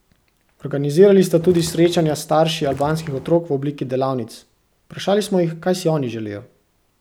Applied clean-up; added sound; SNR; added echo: none; Walk, footsteps; 19 dB; none.